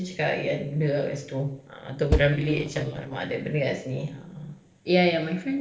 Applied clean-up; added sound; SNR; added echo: neural separator model SepFormer DNS4.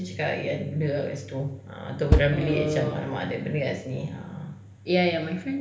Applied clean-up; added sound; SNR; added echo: none; Bass drum; 1 dB; reverberation time 0.8 s.